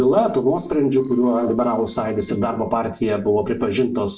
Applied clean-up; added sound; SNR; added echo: neural separator model SepFormer DNS4.